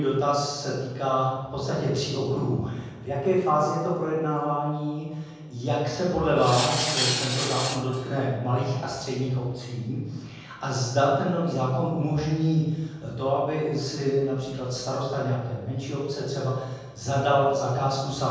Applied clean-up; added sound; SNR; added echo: none; Tools; 4 dB; reverberation time 1.3 s.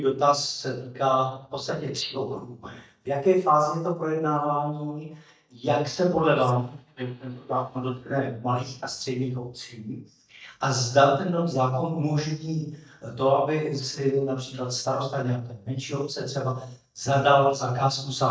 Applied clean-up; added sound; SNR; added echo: neural mask model DeepFilterNet 3.